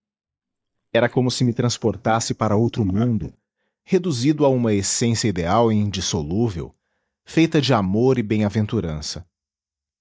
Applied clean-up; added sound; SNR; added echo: neural mask model DeepFilterNet 3.